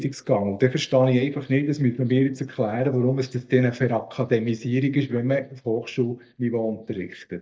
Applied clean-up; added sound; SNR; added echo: neural mask model DeepFilterNet 3.